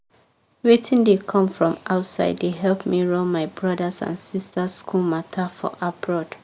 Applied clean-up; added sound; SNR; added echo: none; none; none; none.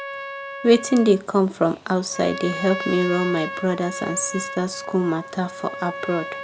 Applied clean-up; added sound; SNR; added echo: none; Trumpet; 10 dB; none.